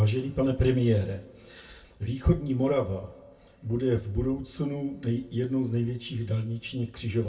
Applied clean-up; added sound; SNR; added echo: none; none; none; reverberation time 0.2 s.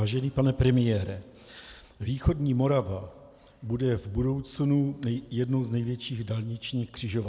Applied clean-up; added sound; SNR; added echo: none; none; none; none.